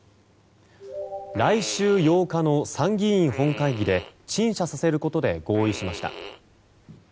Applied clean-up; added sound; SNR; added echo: none; Fart; 16 dB; none.